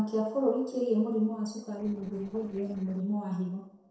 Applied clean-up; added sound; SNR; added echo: neural separator model SepFormer DNS4.